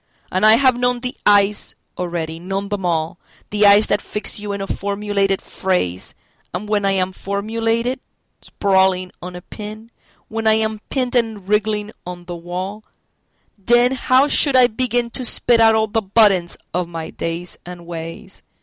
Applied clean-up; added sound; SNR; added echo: none; none; none; none.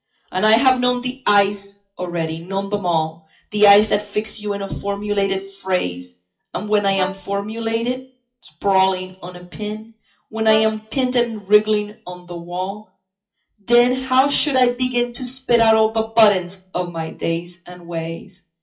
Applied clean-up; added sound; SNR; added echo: classical method WPE with log-MMSE.